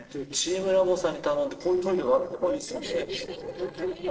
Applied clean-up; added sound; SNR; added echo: neural separator model SepFormer DNS4.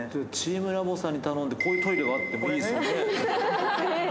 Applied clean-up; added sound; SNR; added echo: none; none; none; none.